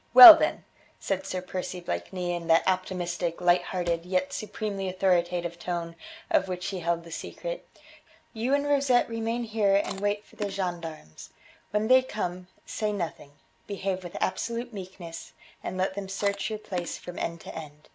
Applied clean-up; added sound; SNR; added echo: none; Cupboard open or close / Drawer open or close + Chewing, mastication; 18 dB; none.